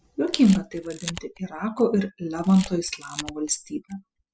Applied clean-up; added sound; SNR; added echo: classical method spectral subtraction.